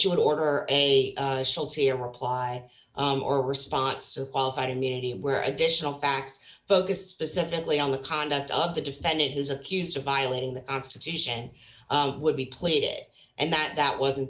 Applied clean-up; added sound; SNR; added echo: neural mask model Resemble Enhance denoiser.